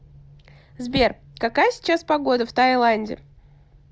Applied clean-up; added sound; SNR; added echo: none; none; none; none.